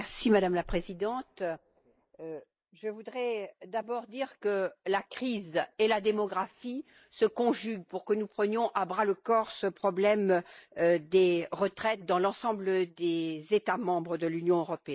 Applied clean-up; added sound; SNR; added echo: neural mask model Resemble Enhance denoiser.